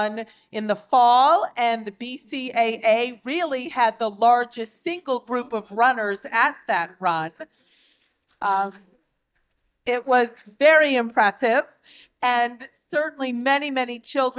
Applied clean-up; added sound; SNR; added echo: neural mask model DeepFilterNet 3.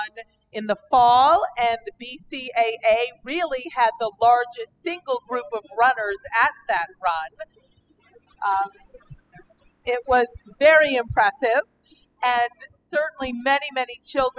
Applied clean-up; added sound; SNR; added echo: classical method spectral subtraction.